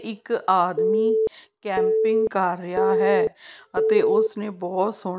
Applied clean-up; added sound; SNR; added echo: none; Telephone; -4 dB; none.